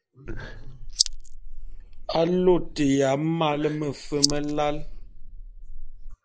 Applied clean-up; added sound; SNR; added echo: neural mask model Resemble Enhance denoiser.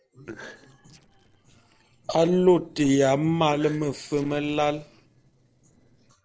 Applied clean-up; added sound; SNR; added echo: neural separator model SepFormer DNS4.